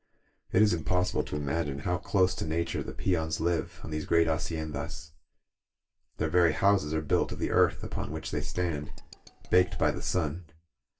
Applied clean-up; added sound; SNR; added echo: neural separator model SepFormer DNS4.